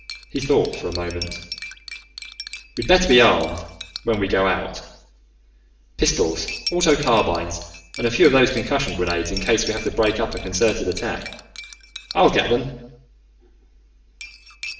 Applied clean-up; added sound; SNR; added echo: none; Cutlery, silverware; 15 dB; reverberation time 0.8 s.